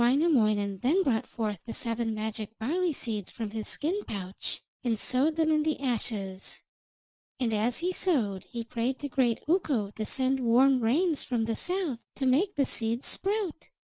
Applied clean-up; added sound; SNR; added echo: none; none; none; none.